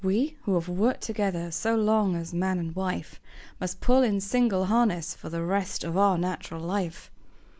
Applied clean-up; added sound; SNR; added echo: none; none; none; none.